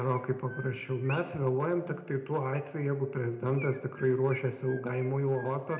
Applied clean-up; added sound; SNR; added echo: none; Chirp, tweet; 19 dB; reverberation time 0.6 s.